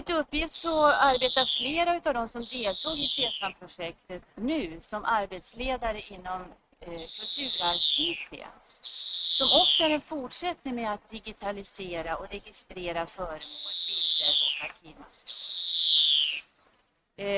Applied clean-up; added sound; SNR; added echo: neural mask model RNNoise.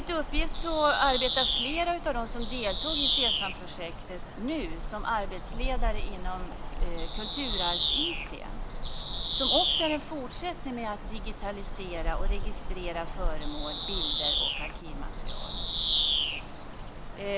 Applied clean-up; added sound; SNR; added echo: none; Bird vocalization, bird call, bird song; -4 dB; none.